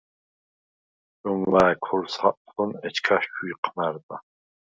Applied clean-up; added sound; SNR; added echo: none; none; none; none.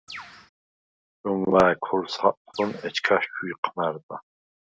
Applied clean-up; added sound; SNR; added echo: none; Bird; 15 dB; none.